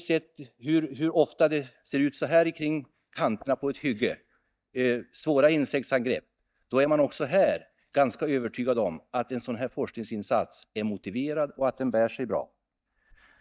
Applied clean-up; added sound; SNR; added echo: neural mask model DeepFilterNet 3.